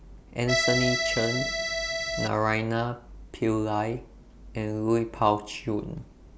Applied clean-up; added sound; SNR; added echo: none; Accordion; -1 dB; none.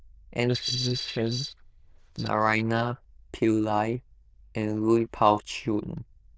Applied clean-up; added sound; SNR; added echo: neural diffusion model UNIVERSE++.